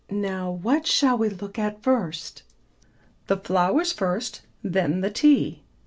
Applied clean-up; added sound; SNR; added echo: none; none; none; none.